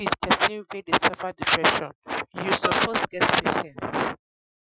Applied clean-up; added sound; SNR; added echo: classical method Wiener filter.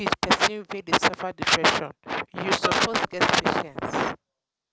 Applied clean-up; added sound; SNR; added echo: none; Bowed string instrument; 14 dB; none.